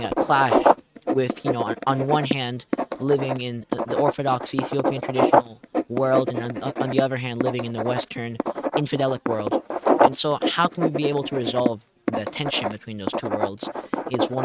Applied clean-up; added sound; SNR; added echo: neural mask model RNNoise.